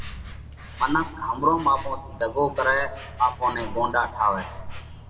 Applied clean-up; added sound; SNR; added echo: none; Insect; 11 dB; reverberation time 1.3 s.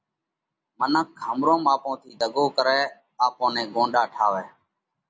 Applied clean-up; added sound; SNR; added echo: none; none; none; none.